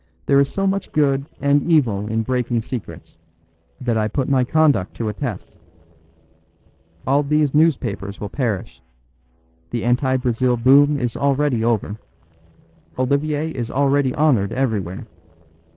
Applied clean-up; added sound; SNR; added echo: neural separator model SepFormer DNS4.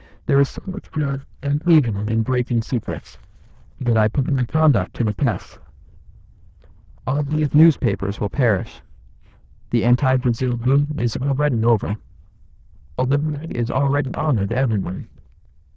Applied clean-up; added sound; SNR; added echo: neural diffusion model UNIVERSE++.